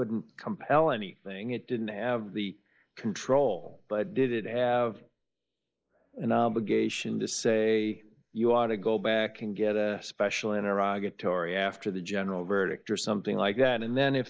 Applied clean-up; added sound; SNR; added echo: neural mask model Resemble Enhance denoiser.